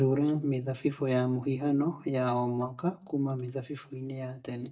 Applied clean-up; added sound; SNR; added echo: neural mask model DeepFilterNet 3.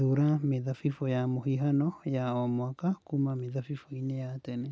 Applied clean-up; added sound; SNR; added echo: none; none; none; none.